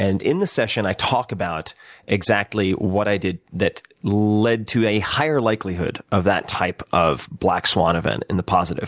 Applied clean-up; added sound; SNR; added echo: none; none; none; none.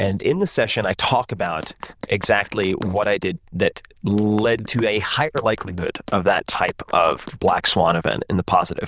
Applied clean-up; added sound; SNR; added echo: neural diffusion model UNIVERSE++.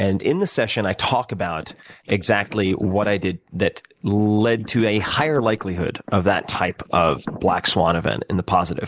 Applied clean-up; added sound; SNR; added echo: neural mask model Resemble Enhance denoiser.